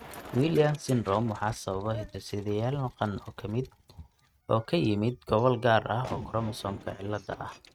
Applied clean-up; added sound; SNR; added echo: neural mask model RNNoise.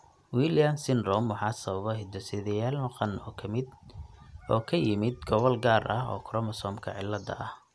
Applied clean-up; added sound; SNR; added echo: none; none; none; none.